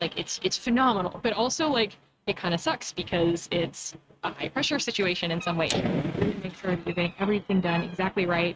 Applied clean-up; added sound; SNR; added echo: neural mask model RNNoise.